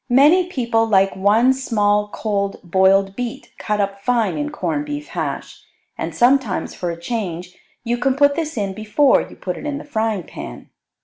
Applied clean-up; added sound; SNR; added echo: none; none; none; none.